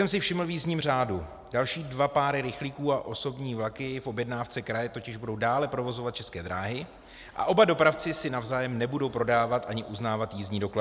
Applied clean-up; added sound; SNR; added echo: none; none; none; none.